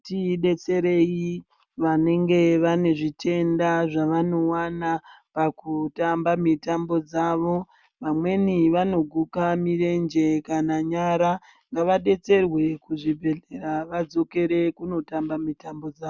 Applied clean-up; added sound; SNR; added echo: none; none; none; none.